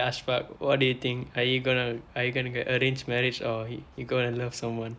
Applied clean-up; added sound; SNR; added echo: none; none; none; none.